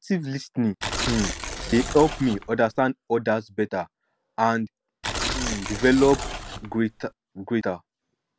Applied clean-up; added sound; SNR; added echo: none; Tearing; 6 dB; none.